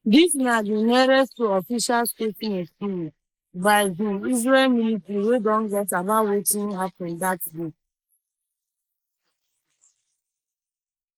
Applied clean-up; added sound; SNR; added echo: neural mask model Resemble Enhance denoiser.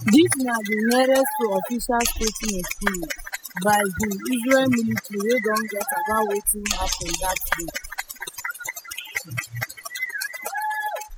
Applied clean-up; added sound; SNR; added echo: classical method spectral subtraction.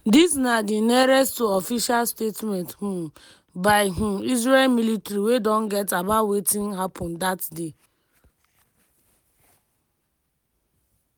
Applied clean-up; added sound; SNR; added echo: none; none; none; none.